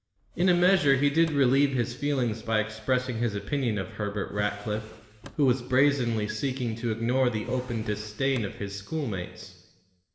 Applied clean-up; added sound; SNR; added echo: none; Drawer open or close; 18 dB; reverberation time 1.0 s.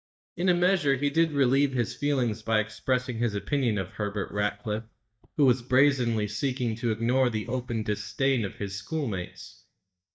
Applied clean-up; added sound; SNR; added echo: neural mask model DeepFilterNet 3.